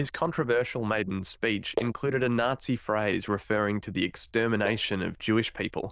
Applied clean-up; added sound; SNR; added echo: neural diffusion model UNIVERSE++.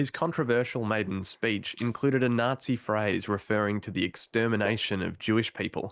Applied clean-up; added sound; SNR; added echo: neural mask model Resemble Enhance denoiser.